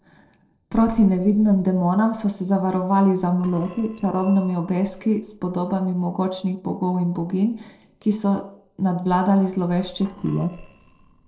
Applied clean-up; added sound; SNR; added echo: neural separator model SepFormer DNS4.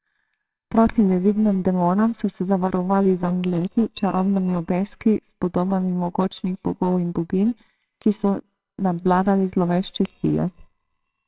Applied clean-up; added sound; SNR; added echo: neural separator model SepFormer WHAMR!.